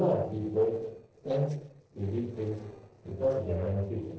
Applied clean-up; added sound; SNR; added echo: neural separator model SepFormer DNS4.